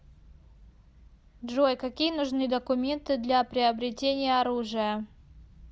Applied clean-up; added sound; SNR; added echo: none; none; none; none.